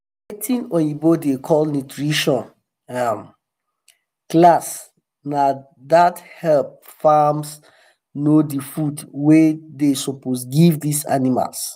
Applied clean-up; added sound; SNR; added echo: none; none; none; none.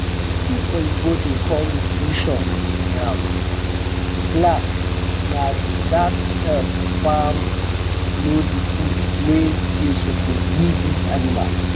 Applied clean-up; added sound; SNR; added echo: none; Mechanical fan; -4 dB; none.